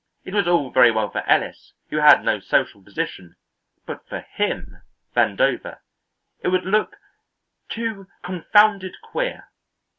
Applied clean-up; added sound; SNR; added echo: none; none; none; none.